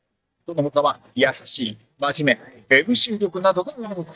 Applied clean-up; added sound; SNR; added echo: neural mask model DeepFilterNet 3.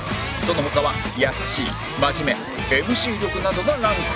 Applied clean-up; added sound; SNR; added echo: none; Siren; 15 dB; none.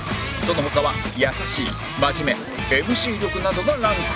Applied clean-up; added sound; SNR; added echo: none; none; none; none.